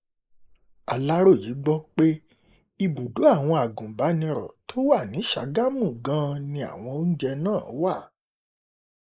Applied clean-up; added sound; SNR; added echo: neural mask model Resemble Enhance denoiser.